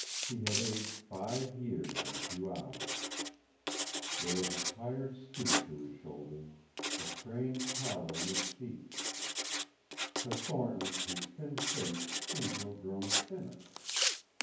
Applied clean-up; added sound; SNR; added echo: none; Writing; -3 dB; reverberation time 0.9 s.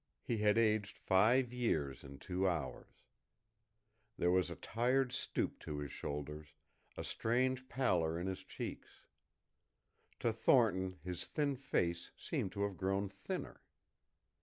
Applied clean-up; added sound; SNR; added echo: none; none; none; none.